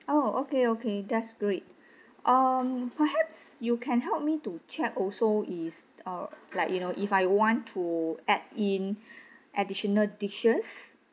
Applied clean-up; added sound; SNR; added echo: none; none; none; none.